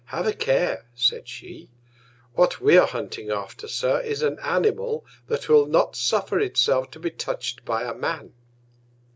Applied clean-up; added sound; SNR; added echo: none; none; none; none.